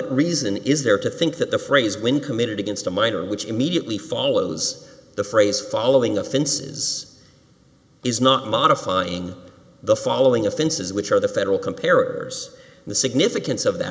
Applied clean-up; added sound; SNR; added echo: none; none; none; none.